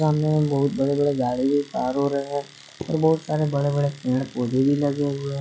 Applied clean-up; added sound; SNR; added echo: classical method log-MMSE.